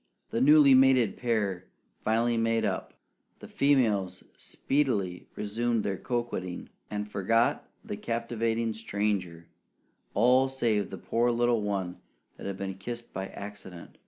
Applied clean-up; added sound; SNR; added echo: none; none; none; none.